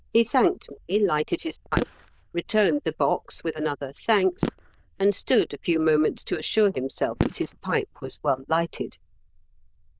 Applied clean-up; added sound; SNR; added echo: neural diffusion model UNIVERSE++.